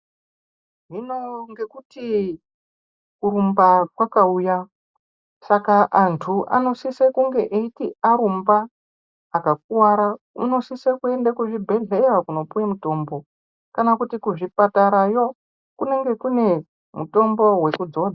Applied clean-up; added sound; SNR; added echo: neural mask model Resemble Enhance denoiser.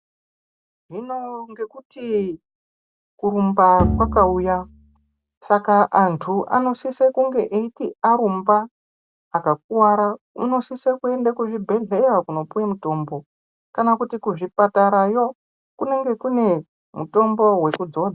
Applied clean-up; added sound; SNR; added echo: none; Bowed string instrument; 4 dB; none.